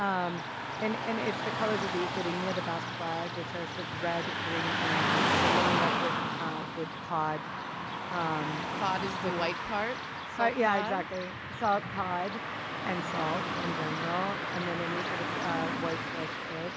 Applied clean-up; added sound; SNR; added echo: none; Car passing by / Traffic noise, roadway noise; -1 dB; none.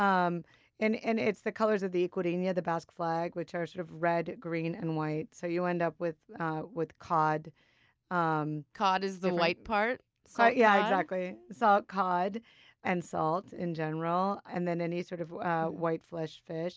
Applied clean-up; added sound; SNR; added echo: none; none; none; none.